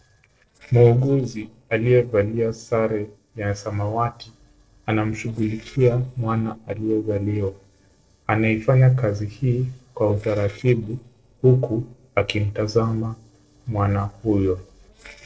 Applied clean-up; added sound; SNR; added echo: neural separator model SepFormer DNS4.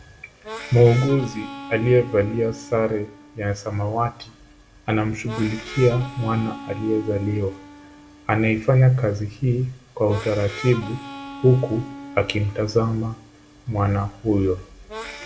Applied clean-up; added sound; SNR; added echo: none; Harmonica; 16 dB; reverberation time 0.4 s.